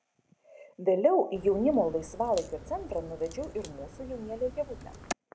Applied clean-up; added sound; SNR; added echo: none; Crack; 14 dB; none.